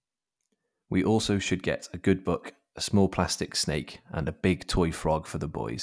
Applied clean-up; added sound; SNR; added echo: none; none; none; none.